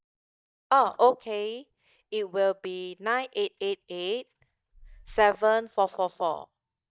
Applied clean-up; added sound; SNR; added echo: neural mask model DeepFilterNet 3.